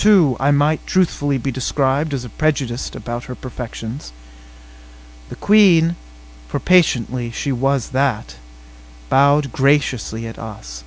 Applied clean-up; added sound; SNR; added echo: none; none; none; none.